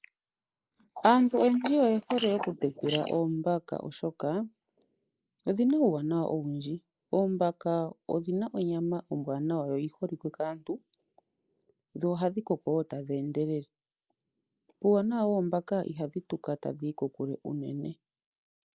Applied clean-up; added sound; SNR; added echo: neural mask model Resemble Enhance denoiser.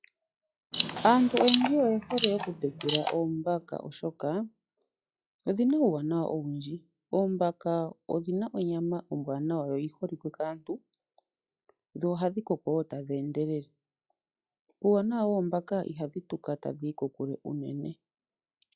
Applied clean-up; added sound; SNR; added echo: classical method log-MMSE.